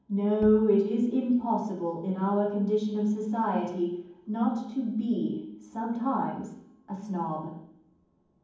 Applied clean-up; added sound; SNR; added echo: none; Bowed string instrument; 17 dB; reverberation time 1.2 s.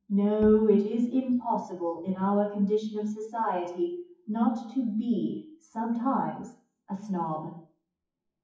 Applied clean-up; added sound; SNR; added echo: classical method WPE with log-MMSE.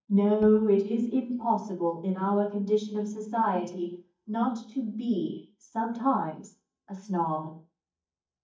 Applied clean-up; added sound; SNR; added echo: neural mask model DeepFilterNet 3.